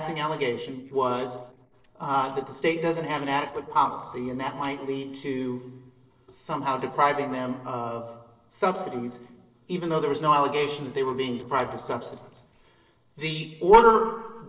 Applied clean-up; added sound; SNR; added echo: neural separator model SepFormer DNS4.